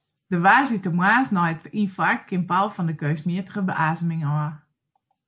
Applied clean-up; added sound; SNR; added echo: none; none; none; none.